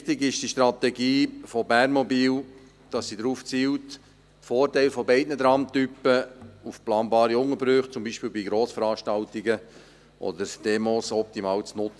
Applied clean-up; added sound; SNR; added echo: none; none; none; none.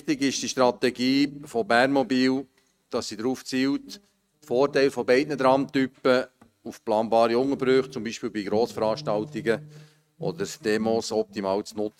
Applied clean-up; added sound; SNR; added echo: neural mask model RNNoise.